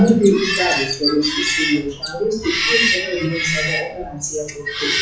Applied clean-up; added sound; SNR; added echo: classical method WPE with log-MMSE.